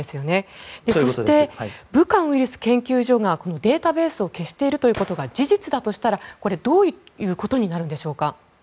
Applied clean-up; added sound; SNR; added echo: none; Gunshot, gunfire; 19 dB; none.